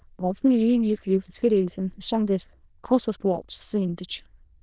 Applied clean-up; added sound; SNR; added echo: neural diffusion model UNIVERSE++.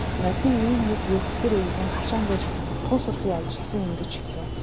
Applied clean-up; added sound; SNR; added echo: none; Engine; 1 dB; none.